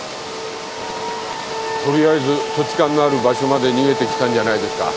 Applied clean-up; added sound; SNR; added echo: none; Livestock, farm animals, working animals; 19 dB; none.